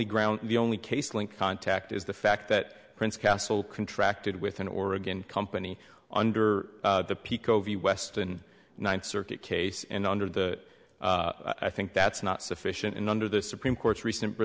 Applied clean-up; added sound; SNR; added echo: none; none; none; none.